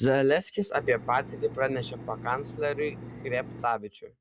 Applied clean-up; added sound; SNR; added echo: none; Engine; 12 dB; none.